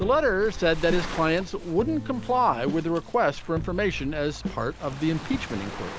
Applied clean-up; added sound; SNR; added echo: none; Waves, surf; 11 dB; none.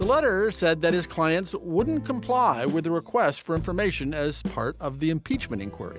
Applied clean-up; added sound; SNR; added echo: none; none; none; none.